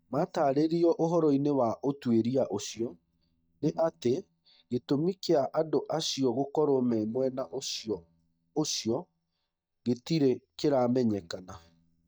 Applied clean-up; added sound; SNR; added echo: neural mask model DeepFilterNet 3.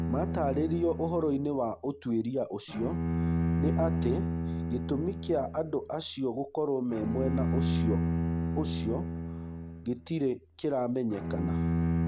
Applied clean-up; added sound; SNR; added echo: none; Bowed string instrument; 0 dB; none.